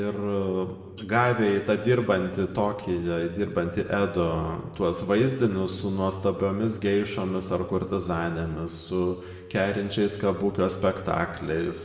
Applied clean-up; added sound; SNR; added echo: neural separator model SepFormer DNS4.